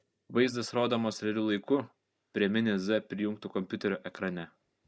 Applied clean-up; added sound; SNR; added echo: none; none; none; none.